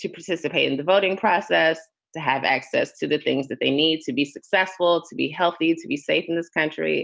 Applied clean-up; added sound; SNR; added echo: none; none; none; none.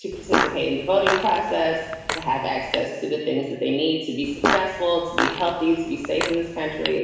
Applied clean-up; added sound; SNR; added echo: none; Fart; 4 dB; reverberation time 1.0 s.